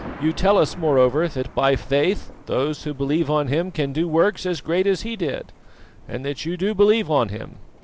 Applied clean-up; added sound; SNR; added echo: none; Thunder; 20 dB; none.